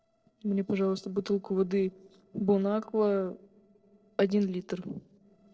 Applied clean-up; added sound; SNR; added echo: neural separator model SepFormer DNS4.